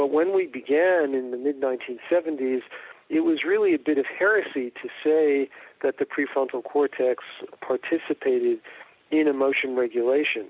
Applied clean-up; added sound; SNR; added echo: none; none; none; none.